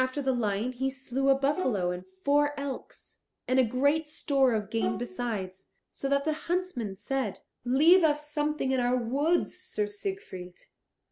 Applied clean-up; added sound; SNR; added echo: none; Bowed string instrument; 11 dB; none.